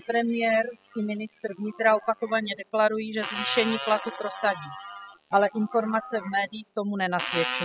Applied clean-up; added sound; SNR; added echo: classical method spectral subtraction.